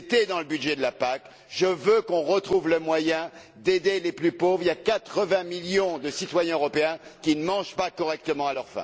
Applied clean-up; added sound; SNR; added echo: none; none; none; none.